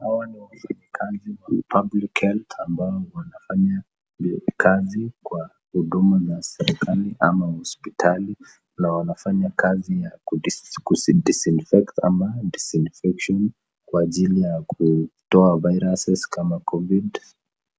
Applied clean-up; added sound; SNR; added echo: none; none; none; none.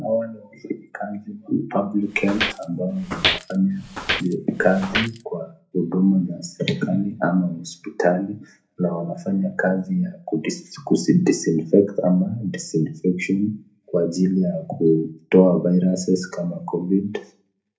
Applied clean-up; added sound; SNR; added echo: none; Walk, footsteps; 6 dB; reverberation time 0.3 s.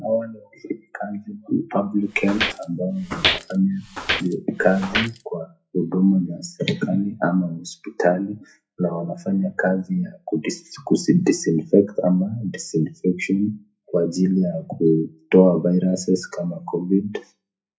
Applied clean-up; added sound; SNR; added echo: classical method WPE with log-MMSE.